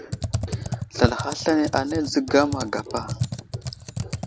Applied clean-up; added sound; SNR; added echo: none; Computer keyboard; 4 dB; none.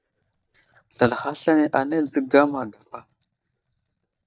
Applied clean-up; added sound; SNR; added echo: neural mask model DeepFilterNet 3.